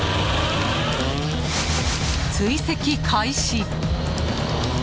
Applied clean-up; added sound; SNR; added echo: none; Bass guitar + Sink (filling or washing); 17 dB; none.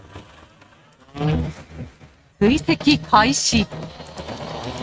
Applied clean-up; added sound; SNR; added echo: neural mask model RNNoise.